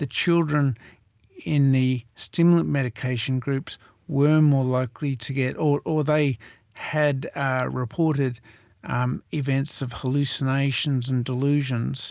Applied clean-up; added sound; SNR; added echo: none; none; none; none.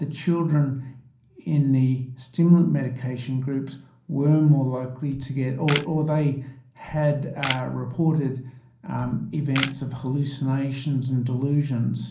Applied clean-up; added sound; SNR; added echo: none; Camera; 10 dB; reverberation time 0.6 s.